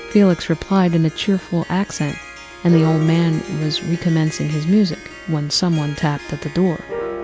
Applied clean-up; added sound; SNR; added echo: none; Piano + Harp; 14 dB; none.